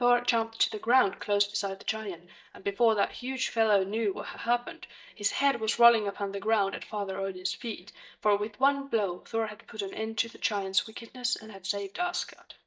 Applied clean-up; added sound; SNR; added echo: neural mask model DeepFilterNet 3.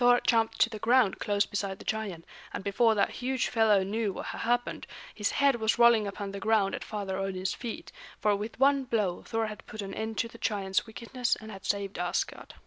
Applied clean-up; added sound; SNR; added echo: none; none; none; none.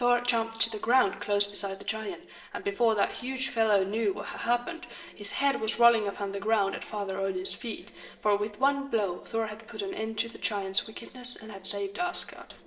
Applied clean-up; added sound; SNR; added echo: neural separator model SepFormer DNS4.